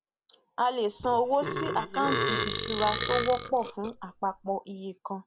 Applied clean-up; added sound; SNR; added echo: none; Burping, eructation; 3 dB; none.